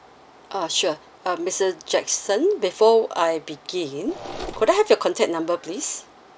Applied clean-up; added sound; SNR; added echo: none; Mechanisms; 13 dB; none.